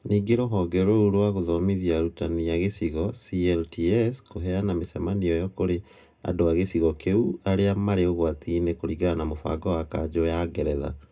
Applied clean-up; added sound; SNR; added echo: none; none; none; reverberation time 0.2 s.